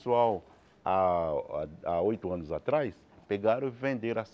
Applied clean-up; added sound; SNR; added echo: none; none; none; none.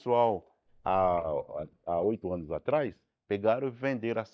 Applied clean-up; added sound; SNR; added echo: neural mask model DeepFilterNet 3.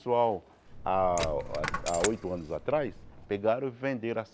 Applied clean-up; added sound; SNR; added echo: none; Coin (dropping); 7 dB; none.